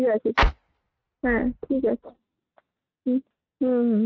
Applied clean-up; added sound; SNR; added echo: neural mask model RNNoise.